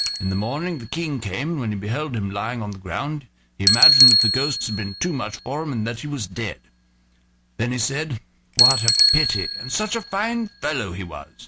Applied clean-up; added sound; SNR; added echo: none; Bicycle; -3 dB; none.